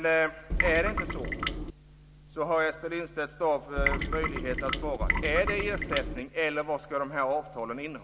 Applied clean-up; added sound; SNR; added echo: none; Trickle, dribble / Water tap, faucet; 0 dB; none.